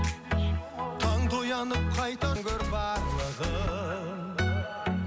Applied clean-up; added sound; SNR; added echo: none; none; none; none.